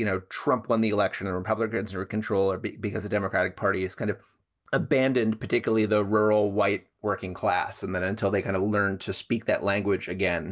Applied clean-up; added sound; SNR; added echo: none; none; none; none.